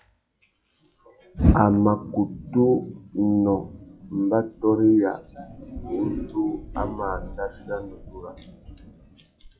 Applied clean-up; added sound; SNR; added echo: classical method log-MMSE.